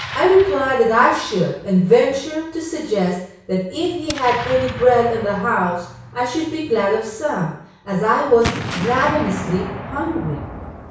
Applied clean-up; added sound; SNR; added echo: none; Explosion; 13 dB; reverberation time 0.6 s.